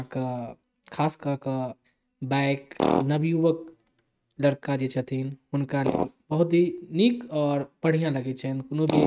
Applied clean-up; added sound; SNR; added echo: neural mask model RNNoise.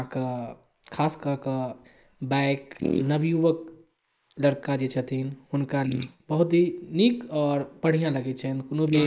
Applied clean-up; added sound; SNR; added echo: neural mask model Resemble Enhance denoiser.